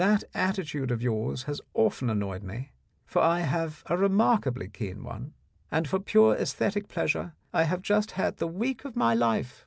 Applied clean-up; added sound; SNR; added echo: none; none; none; none.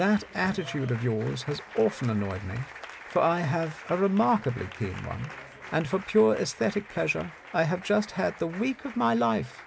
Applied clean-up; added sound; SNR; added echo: none; Applause; 17 dB; none.